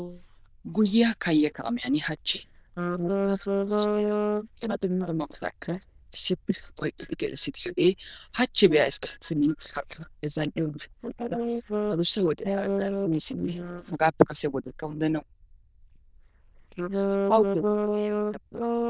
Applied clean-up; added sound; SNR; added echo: neural diffusion model UNIVERSE++.